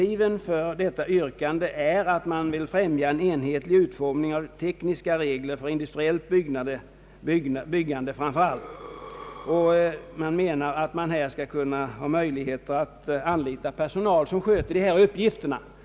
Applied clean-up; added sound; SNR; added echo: none; Breathing; 19 dB; none.